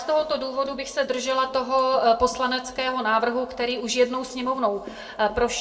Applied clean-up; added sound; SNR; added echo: neural separator model SepFormer DNS4.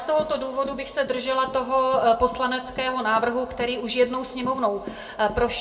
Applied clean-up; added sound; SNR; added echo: none; Run; 20 dB; reverberation time 0.6 s.